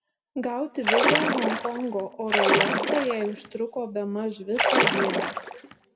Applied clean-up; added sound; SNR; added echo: none; Splash, splatter; -4 dB; reverberation time 0.8 s.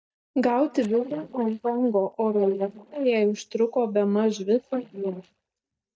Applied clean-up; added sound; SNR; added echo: neural mask model DeepFilterNet 3.